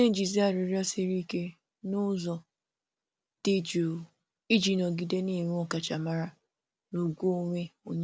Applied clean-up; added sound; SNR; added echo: none; none; none; none.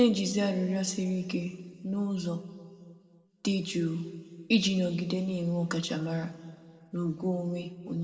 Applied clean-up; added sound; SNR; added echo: none; none; none; reverberation time 1.7 s.